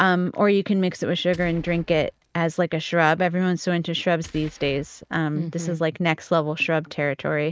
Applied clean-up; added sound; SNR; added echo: neural mask model RNNoise.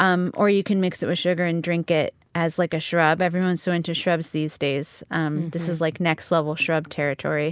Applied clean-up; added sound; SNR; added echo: none; none; none; none.